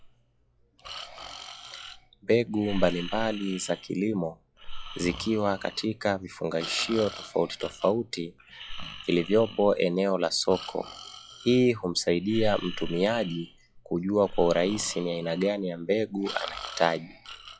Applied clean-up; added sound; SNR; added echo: classical method log-MMSE.